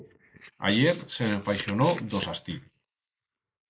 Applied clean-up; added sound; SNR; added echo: neural mask model Resemble Enhance denoiser.